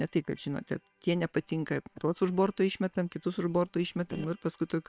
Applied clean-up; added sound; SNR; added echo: neural separator model SepFormer WHAM!.